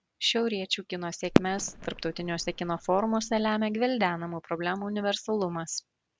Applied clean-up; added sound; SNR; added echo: none; Fireworks; 2 dB; none.